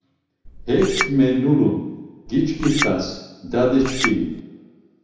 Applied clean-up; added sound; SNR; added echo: none; Chink, clink; 7 dB; reverberation time 0.9 s.